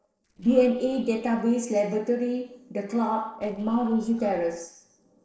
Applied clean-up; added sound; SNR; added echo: neural separator model SepFormer DNS4.